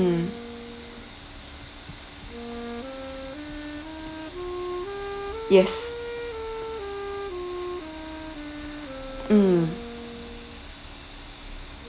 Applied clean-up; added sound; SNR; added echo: none; Wind instrument, woodwind instrument; 7 dB; none.